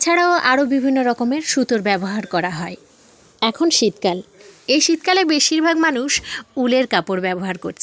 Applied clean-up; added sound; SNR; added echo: none; none; none; none.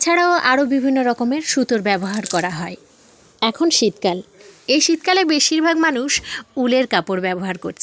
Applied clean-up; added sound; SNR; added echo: none; Coin (dropping); 15 dB; none.